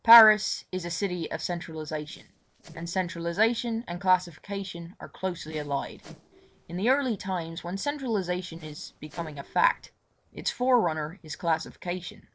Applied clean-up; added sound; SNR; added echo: neural separator model SepFormer DNS4.